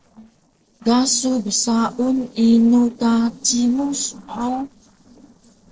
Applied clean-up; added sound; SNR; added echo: neural separator model SepFormer DNS4.